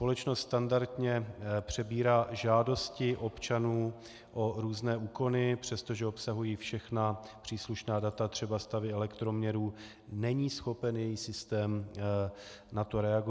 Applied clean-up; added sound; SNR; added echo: none; none; none; none.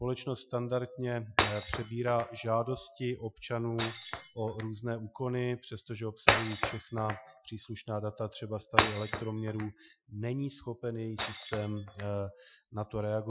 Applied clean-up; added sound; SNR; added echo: classical method Wiener filter.